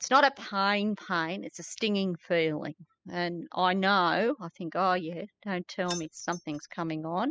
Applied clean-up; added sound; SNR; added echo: classical method spectral subtraction.